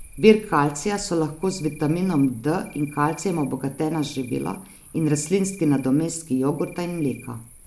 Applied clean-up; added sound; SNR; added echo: none; Cricket; 9 dB; none.